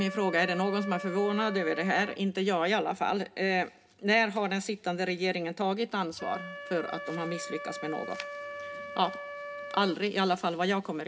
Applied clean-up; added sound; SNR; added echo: none; Wind instrument, woodwind instrument; 12 dB; reverberation time 0.3 s.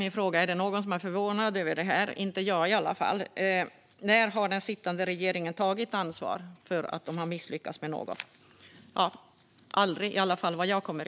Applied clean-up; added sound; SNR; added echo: none; none; none; none.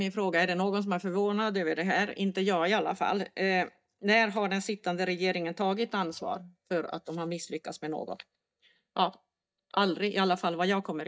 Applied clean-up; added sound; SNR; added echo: neural mask model DeepFilterNet 3.